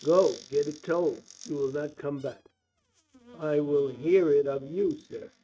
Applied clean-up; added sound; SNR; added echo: neural mask model RNNoise.